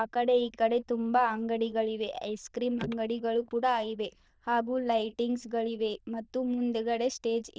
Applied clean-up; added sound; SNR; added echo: neural diffusion model UNIVERSE++.